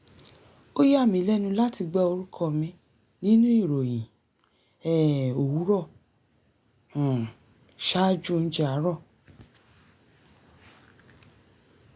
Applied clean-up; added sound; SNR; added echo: none; none; none; none.